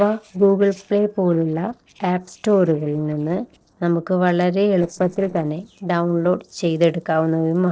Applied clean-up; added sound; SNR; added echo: neural separator model SepFormer DNS4.